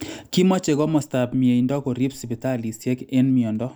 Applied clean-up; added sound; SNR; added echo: neural mask model Resemble Enhance denoiser.